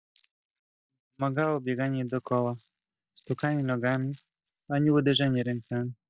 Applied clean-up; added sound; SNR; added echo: neural mask model DeepFilterNet 3.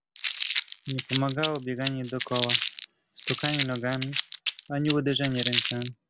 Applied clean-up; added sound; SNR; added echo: none; Crumpling, crinkling; 2 dB; none.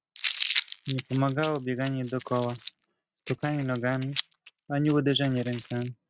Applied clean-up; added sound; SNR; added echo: neural mask model RNNoise.